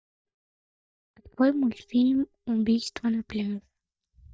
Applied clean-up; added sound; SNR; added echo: neural mask model DeepFilterNet 3.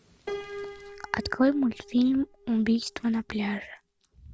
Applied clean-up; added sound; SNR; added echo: none; Piano; 15 dB; none.